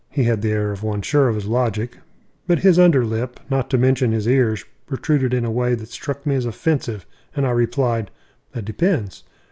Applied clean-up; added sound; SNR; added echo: none; none; none; none.